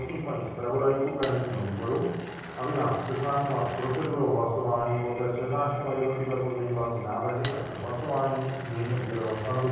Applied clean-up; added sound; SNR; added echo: none; Glass; 13 dB; reverberation time 1.3 s.